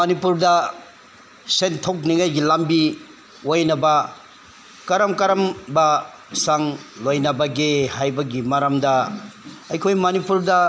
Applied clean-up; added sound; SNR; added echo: none; none; none; none.